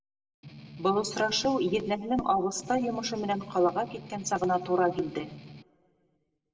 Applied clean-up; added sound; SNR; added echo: none; Strum; 17 dB; reverberation time 1.0 s.